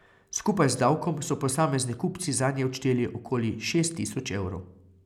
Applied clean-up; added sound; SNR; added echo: none; none; none; none.